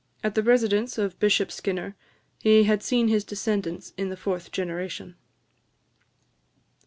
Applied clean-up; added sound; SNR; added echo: none; none; none; none.